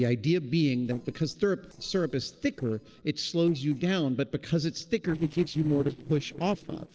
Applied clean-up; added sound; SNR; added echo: neural separator model SepFormer DNS4.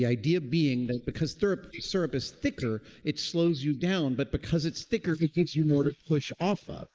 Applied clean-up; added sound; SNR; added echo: neural mask model Resemble Enhance denoiser.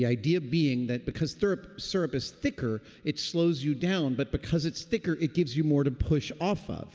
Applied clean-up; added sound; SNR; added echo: none; none; none; none.